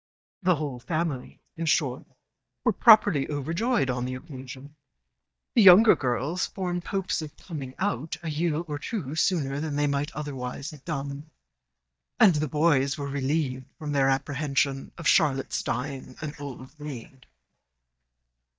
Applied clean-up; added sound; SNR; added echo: neural mask model DeepFilterNet 3.